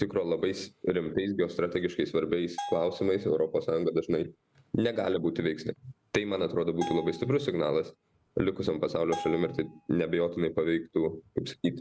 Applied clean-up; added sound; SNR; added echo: none; Bell; 13 dB; none.